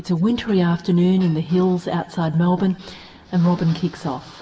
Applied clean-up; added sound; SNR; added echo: none; none; none; reverberation time 2.7 s.